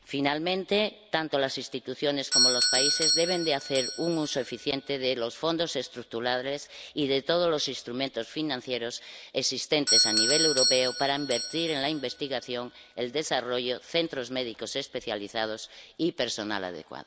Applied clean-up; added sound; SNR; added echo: none; Doorbell; 3 dB; none.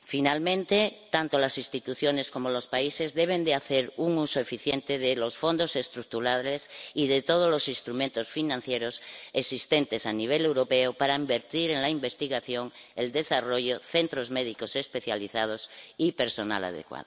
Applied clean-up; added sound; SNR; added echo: none; none; none; none.